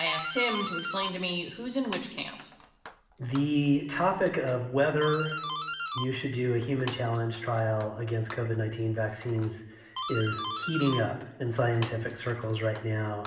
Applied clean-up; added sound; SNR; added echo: none; Doorbell; 8 dB; reverberation time 0.8 s.